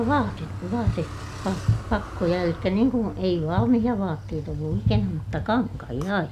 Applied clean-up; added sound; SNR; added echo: none; Car; 14 dB; none.